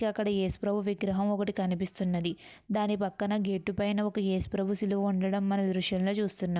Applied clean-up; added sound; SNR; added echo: none; none; none; none.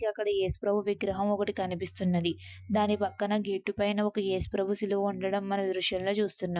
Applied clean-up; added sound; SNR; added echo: classical method Wiener filter.